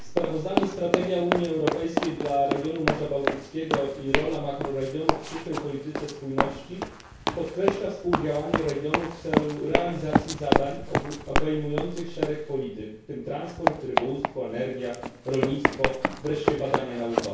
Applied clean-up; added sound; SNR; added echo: none; Run; -1 dB; reverberation time 0.6 s.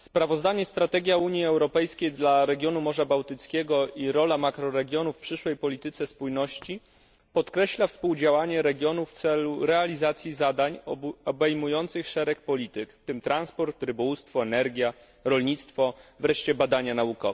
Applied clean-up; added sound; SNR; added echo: none; none; none; none.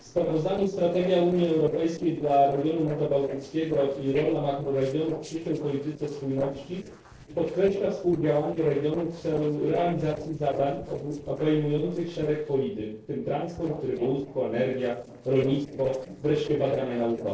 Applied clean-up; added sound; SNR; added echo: neural separator model SepFormer DNS4.